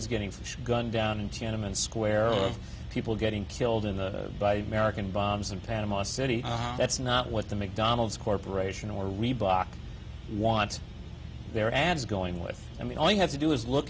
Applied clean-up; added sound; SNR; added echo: none; none; none; none.